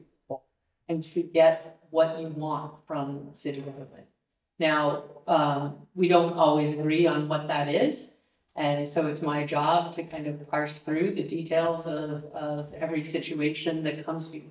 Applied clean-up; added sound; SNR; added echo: neural mask model DeepFilterNet 3.